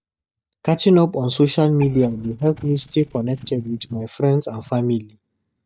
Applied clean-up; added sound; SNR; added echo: neural mask model DeepFilterNet 3.